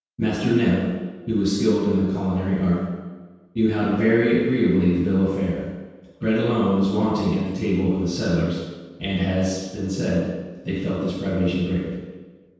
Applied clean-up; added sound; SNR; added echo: none; none; none; reverberation time 1.2 s.